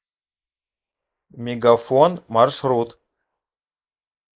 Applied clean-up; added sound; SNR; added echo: neural mask model Resemble Enhance denoiser.